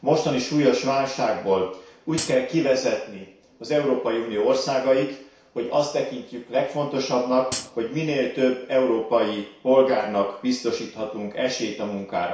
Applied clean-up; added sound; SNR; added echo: none; Hi-hat; 9 dB; reverberation time 0.6 s.